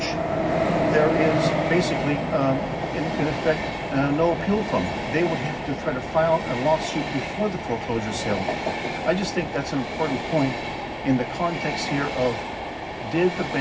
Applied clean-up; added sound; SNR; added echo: none; Train; 1 dB; reverberation time 0.4 s.